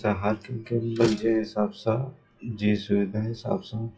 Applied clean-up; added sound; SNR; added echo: classical method WPE with log-MMSE.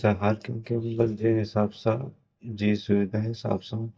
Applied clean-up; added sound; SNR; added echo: neural mask model DeepFilterNet 3.